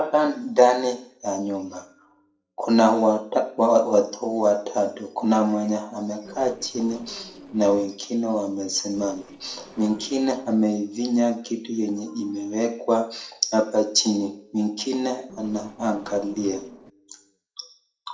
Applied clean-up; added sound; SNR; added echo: neural separator model SepFormer DNS4.